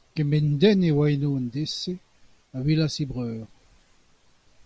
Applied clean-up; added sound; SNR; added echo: none; none; none; none.